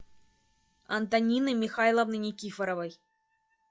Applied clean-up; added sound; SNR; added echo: classical method log-MMSE.